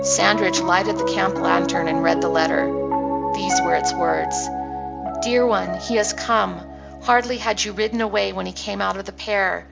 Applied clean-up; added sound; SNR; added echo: none; Piano; 2 dB; none.